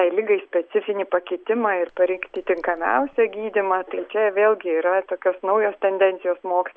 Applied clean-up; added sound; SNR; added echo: none; none; none; none.